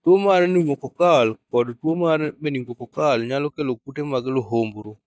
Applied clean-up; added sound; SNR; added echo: neural mask model DeepFilterNet 3.